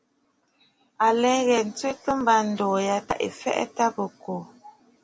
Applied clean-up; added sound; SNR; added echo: none; none; none; none.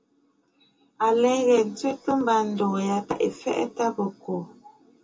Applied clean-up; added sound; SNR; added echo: none; none; none; reverberation time 0.2 s.